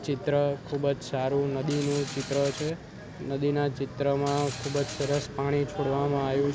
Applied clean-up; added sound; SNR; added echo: none; Mechanisms; 11 dB; none.